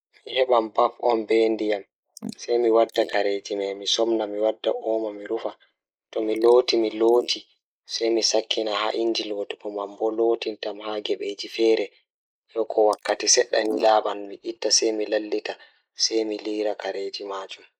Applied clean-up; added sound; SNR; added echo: neural mask model Resemble Enhance denoiser.